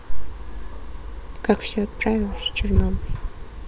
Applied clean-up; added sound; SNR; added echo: none; none; none; none.